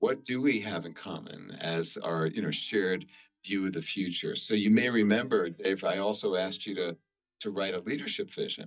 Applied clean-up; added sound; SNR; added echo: neural mask model DeepFilterNet 3.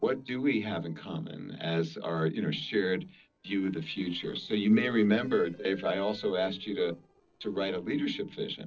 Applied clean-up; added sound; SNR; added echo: neural separator model SepFormer DNS4.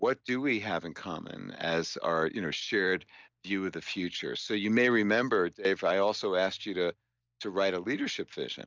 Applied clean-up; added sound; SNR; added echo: none; none; none; none.